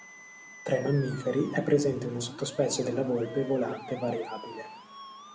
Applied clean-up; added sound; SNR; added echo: none; Musical instrument; 15 dB; none.